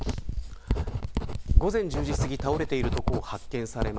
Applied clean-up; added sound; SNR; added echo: none; Writing; -4 dB; none.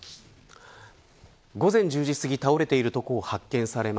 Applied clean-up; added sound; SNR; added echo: none; none; none; none.